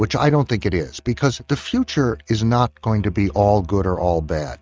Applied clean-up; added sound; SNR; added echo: neural mask model RNNoise.